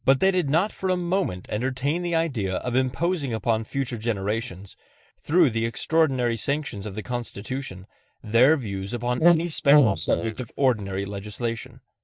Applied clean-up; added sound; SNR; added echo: neural mask model Resemble Enhance denoiser.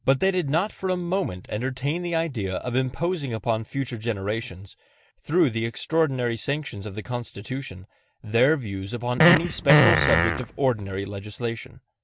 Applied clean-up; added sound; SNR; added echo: none; Fart; -5 dB; none.